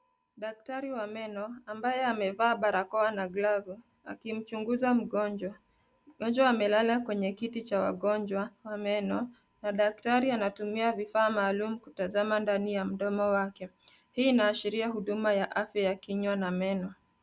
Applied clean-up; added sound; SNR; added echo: none; none; none; none.